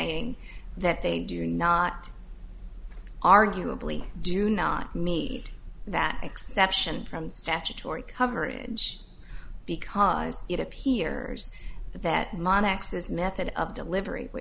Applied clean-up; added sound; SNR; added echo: none; none; none; none.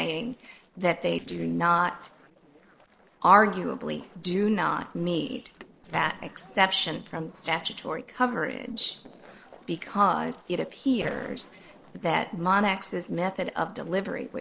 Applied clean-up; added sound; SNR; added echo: neural separator model SepFormer DNS4.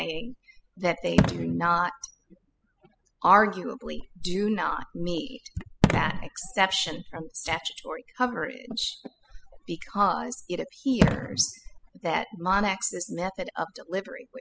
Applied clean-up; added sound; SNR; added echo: classical method spectral subtraction.